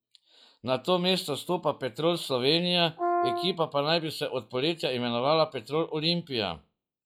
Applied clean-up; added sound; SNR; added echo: classical method log-MMSE.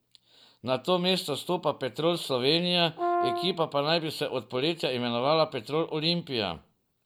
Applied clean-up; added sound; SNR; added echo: none; Brass instrument; 2 dB; none.